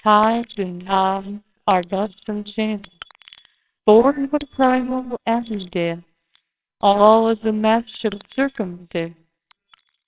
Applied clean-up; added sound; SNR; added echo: neural separator model SepFormer WHAMR!.